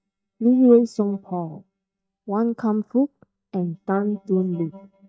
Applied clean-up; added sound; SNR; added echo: neural mask model DeepFilterNet 3.